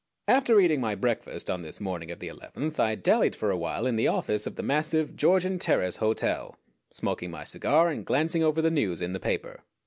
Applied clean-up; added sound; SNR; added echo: none; none; none; none.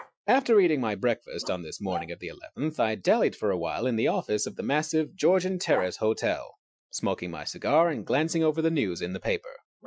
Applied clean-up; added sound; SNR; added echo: classical method Wiener filter.